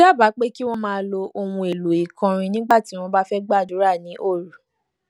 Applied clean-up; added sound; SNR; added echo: none; none; none; none.